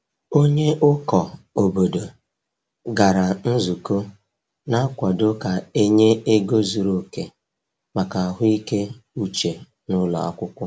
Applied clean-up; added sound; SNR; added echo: none; none; none; none.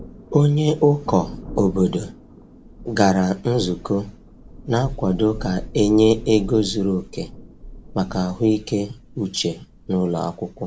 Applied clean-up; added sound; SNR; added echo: none; Thunder; 16 dB; none.